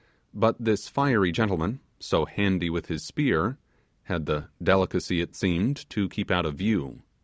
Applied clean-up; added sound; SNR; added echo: none; none; none; none.